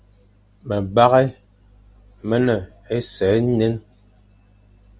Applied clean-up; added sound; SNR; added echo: none; none; none; none.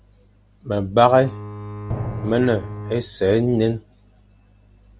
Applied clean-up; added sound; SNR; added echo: none; Drum + Bowed string instrument; 9 dB; none.